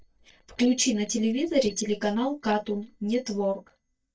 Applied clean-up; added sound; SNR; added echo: neural mask model DeepFilterNet 3.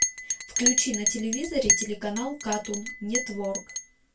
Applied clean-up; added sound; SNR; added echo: none; Chink, clink; -2 dB; reverberation time 0.2 s.